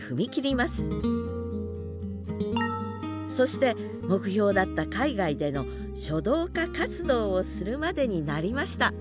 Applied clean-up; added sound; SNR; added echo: none; none; none; none.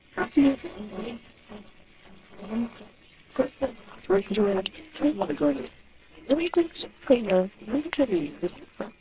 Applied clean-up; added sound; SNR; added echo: neural separator model SepFormer WHAMR!.